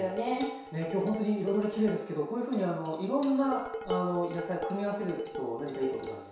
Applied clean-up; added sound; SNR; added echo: none; Dishes, pots, and pans; 10 dB; reverberation time 0.7 s.